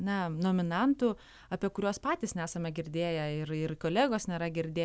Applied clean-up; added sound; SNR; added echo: none; none; none; none.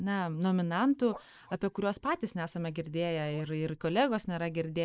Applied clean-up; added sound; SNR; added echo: neural mask model Resemble Enhance denoiser.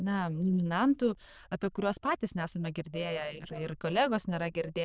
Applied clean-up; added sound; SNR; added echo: neural diffusion model UNIVERSE++.